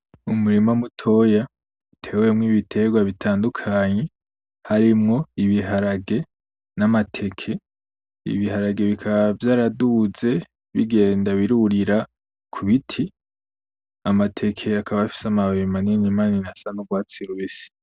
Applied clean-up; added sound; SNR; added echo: none; none; none; none.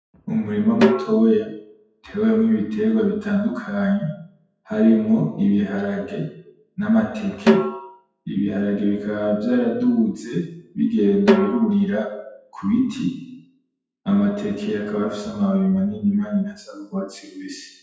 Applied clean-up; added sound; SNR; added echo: classical method WPE with log-MMSE.